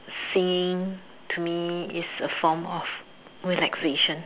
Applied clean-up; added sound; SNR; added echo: none; none; none; none.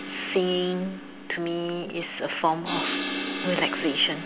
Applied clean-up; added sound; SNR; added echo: none; Crash cymbal; 6 dB; none.